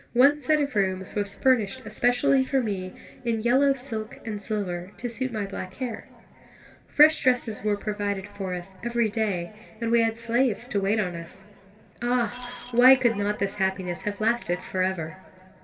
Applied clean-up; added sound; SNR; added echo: none; Shatter; 11 dB; reverberation time 2.3 s.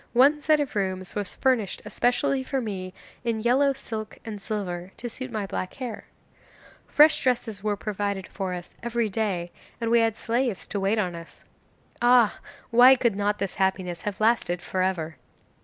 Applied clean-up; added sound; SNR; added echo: none; none; none; none.